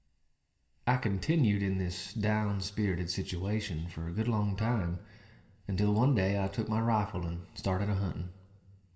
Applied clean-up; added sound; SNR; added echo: none; Wind instrument, woodwind instrument; 20 dB; reverberation time 1.4 s.